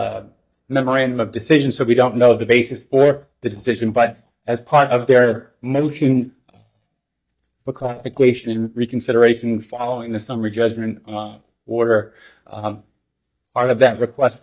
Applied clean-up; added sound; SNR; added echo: neural mask model DeepFilterNet 3.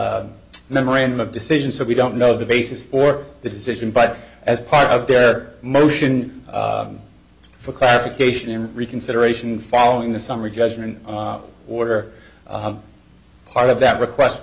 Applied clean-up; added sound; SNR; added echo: none; none; none; none.